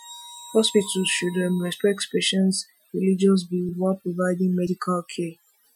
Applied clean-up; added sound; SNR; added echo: classical method Wiener filter.